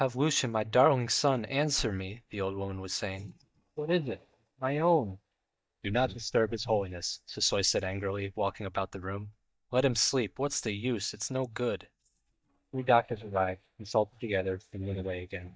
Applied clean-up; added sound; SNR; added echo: neural mask model DeepFilterNet 3.